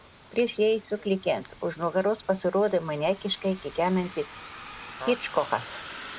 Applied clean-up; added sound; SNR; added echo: none; Bus; 16 dB; none.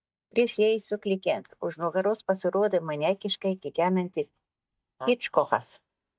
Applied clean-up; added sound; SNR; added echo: neural mask model DeepFilterNet 3.